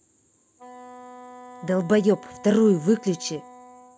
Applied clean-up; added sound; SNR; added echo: none; Wind instrument, woodwind instrument; 20 dB; none.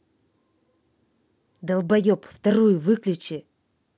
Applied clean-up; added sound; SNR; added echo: none; none; none; none.